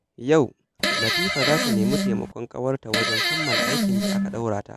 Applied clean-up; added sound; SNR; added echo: none; Fart; -4 dB; none.